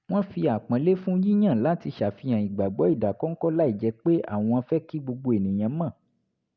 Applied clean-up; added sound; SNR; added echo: none; none; none; none.